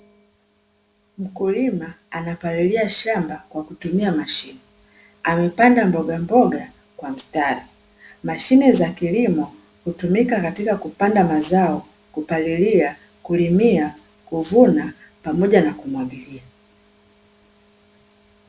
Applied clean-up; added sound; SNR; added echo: none; none; none; none.